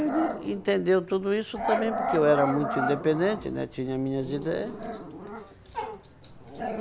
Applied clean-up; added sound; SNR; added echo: none; Growling; 6 dB; none.